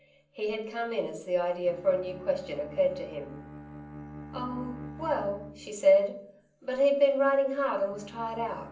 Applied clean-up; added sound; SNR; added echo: none; Bowed string instrument; 17 dB; reverberation time 0.6 s.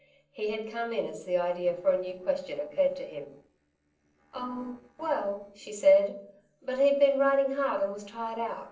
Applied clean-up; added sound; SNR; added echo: neural separator model SepFormer DNS4.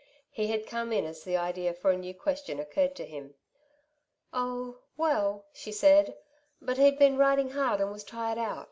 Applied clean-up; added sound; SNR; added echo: none; none; none; none.